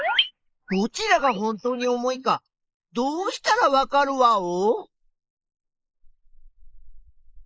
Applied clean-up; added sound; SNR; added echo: neural mask model Resemble Enhance denoiser.